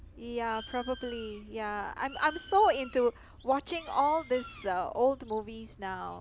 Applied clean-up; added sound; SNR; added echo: none; Bird; 18 dB; none.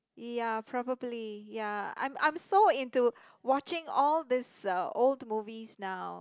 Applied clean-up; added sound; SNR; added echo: none; none; none; none.